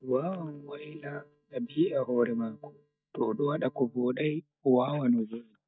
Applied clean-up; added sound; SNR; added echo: neural mask model DeepFilterNet 3.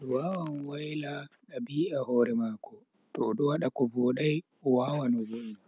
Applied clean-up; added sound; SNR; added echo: none; none; none; none.